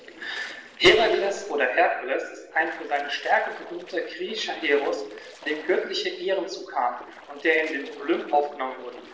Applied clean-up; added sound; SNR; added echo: neural separator model SepFormer DNS4.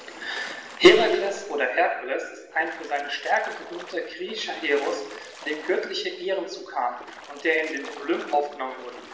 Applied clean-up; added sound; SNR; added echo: none; Splash, splatter; 18 dB; reverberation time 1.0 s.